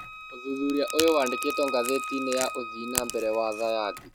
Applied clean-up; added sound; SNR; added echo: none; Crack / Crackle + Wind instrument, woodwind instrument; 6 dB; none.